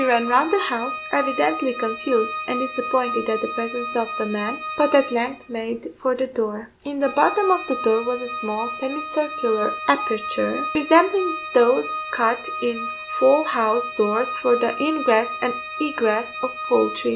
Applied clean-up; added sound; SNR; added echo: none; Organ; 7 dB; none.